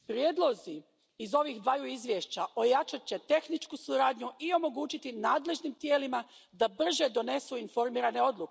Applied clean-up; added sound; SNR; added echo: none; none; none; none.